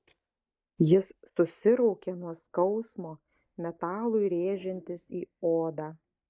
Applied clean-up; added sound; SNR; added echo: neural mask model DeepFilterNet 3.